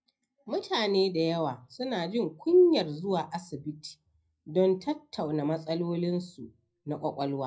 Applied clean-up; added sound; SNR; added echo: none; none; none; reverberation time 0.4 s.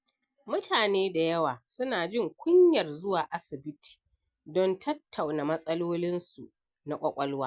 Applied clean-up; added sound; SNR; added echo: none; none; none; none.